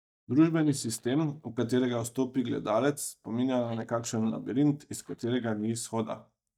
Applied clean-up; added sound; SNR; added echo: neural mask model DeepFilterNet 3.